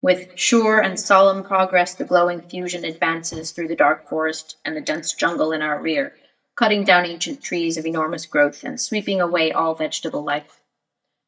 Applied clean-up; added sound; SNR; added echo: neural mask model DeepFilterNet 3.